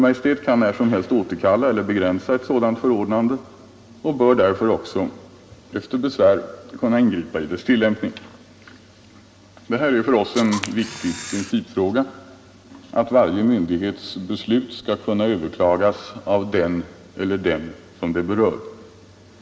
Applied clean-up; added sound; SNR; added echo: none; Camera; 12 dB; reverberation time 2.2 s.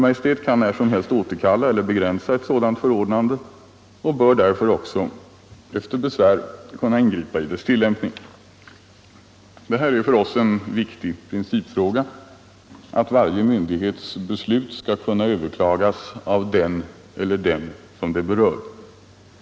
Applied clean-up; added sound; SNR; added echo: none; none; none; none.